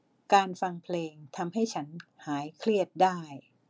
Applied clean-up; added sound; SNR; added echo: none; none; none; none.